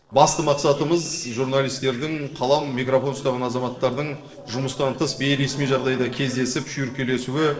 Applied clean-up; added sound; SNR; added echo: neural separator model SepFormer DNS4.